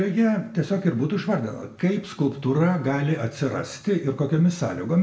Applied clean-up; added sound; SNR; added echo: none; none; none; reverberation time 0.6 s.